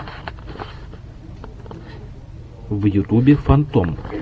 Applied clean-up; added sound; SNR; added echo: none; none; none; none.